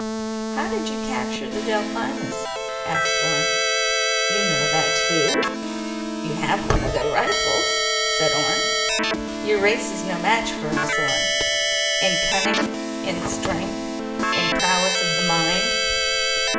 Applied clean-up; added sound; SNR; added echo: none; Keyboard (musical); -4 dB; reverberation time 1.1 s.